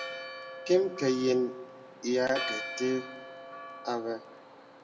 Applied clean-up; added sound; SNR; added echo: none; Church bell; 10 dB; reverberation time 0.9 s.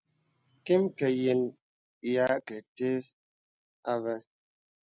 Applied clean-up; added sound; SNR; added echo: none; none; none; none.